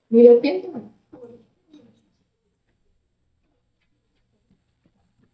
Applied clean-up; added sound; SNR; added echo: neural mask model DeepFilterNet 3.